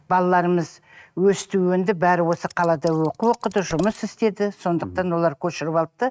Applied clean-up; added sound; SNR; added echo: neural mask model RNNoise.